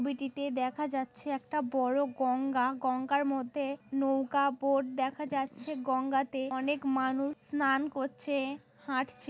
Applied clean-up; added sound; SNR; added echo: none; none; none; none.